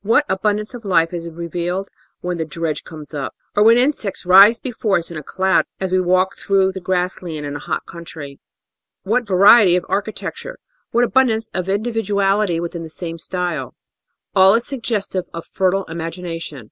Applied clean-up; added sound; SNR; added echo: none; none; none; none.